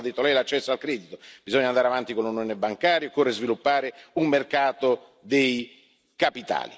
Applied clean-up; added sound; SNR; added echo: none; none; none; none.